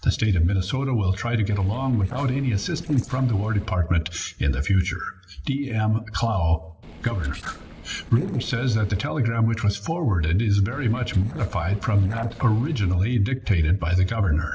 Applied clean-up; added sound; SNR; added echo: neural separator model SepFormer DNS4.